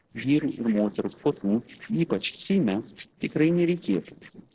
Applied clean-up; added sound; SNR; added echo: neural separator model SepFormer DNS4.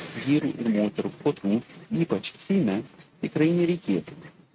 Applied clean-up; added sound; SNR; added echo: neural mask model RNNoise.